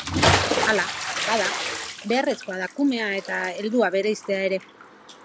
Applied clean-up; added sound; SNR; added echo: none; Bathtub (filling or washing) / Splash, splatter; 2 dB; none.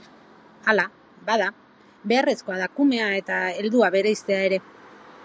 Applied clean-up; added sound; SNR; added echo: none; none; none; none.